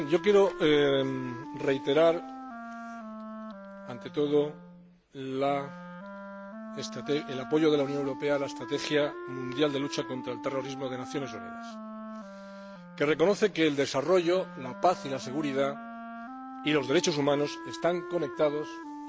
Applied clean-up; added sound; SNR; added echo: none; Wind instrument, woodwind instrument; 12 dB; none.